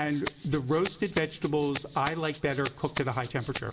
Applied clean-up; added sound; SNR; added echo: none; Rattle (instrument); 6 dB; reverberation time 2.8 s.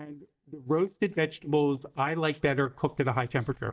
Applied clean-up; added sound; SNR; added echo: neural mask model DeepFilterNet 3.